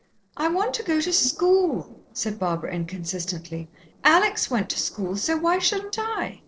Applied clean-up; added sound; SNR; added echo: neural separator model SepFormer DNS4.